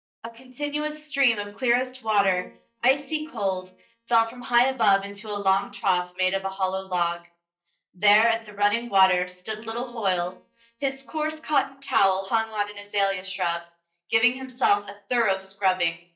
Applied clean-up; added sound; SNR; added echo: neural mask model DeepFilterNet 3.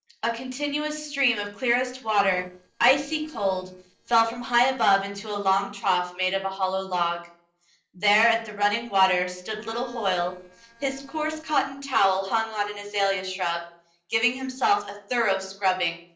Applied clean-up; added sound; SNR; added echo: neural separator model SepFormer DNS4.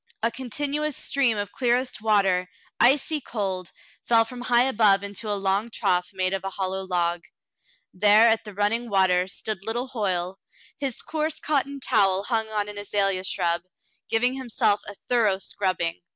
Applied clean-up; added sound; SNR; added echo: none; none; none; none.